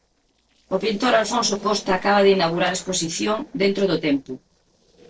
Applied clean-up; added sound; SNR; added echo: neural separator model SepFormer DNS4.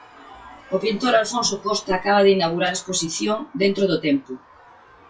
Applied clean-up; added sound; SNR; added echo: classical method WPE with log-MMSE.